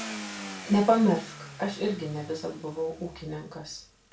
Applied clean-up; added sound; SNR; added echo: none; Car; 14 dB; reverberation time 0.3 s.